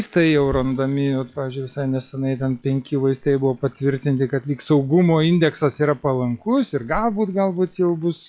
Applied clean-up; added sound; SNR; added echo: classical method log-MMSE.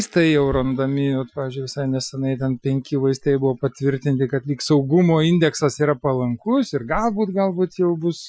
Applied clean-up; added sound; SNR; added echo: classical method Wiener filter.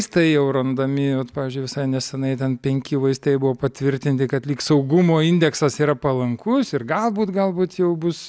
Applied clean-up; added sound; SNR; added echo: none; none; none; none.